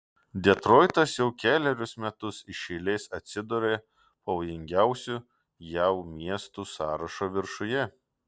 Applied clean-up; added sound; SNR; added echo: none; none; none; none.